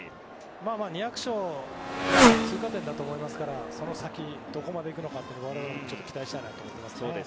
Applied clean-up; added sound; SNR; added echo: none; Motorcycle; -5 dB; none.